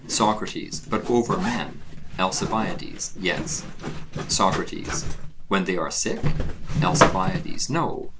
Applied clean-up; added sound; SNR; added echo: none; Zipper (clothing); 0 dB; none.